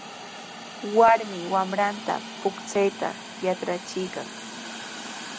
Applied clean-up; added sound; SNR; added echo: none; Hiss; 12 dB; none.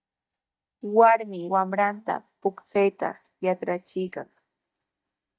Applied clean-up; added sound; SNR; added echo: neural mask model DeepFilterNet 3.